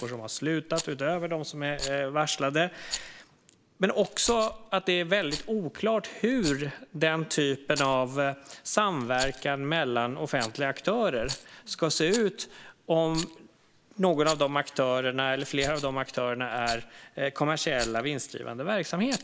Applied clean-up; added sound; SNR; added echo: none; Rattle; 14 dB; none.